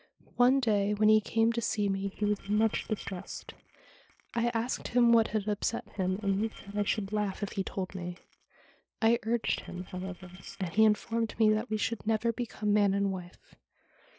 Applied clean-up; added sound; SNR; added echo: neural separator model SepFormer DNS4.